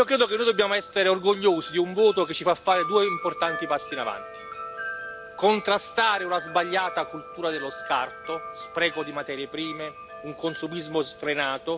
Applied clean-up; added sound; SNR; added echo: none; Wind chime; 11 dB; none.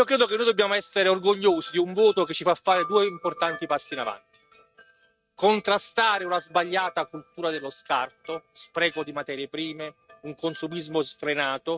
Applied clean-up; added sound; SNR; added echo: neural mask model RNNoise.